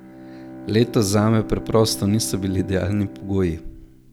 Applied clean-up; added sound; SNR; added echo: none; Bowed string instrument; 14 dB; none.